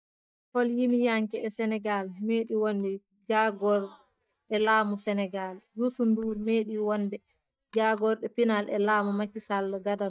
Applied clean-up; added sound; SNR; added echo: neural mask model DeepFilterNet 3.